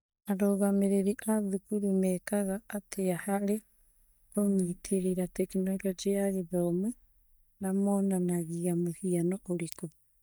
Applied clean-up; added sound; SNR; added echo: neural mask model DeepFilterNet 3.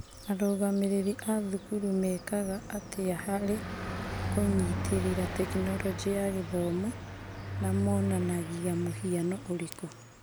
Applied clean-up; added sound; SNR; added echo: none; Car passing by; 6 dB; none.